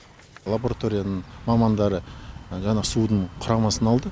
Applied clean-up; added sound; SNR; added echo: none; none; none; none.